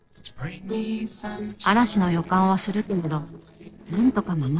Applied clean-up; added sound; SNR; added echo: neural separator model SepFormer DNS4.